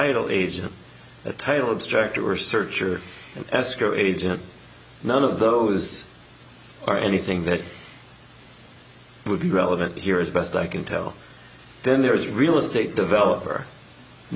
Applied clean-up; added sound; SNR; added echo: none; none; none; none.